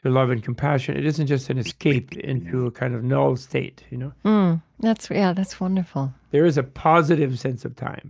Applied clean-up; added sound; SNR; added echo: neural mask model DeepFilterNet 3.